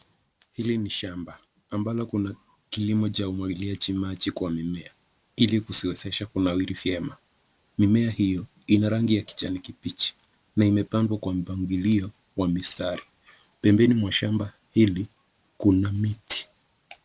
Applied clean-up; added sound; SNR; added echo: none; none; none; none.